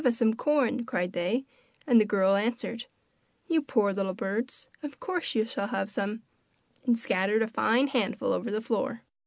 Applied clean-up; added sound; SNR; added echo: none; none; none; none.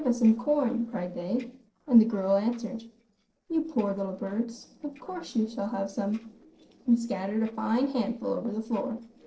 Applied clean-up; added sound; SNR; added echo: neural separator model SepFormer DNS4.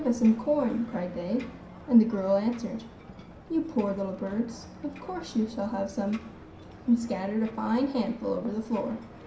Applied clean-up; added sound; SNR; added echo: none; Ocean; 17 dB; reverberation time 0.5 s.